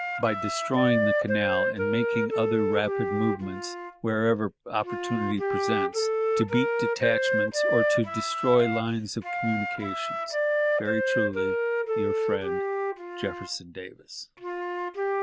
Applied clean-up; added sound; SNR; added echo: none; Wind instrument, woodwind instrument; -2 dB; none.